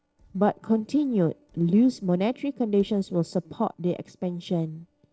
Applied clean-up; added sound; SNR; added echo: neural separator model SepFormer DNS4.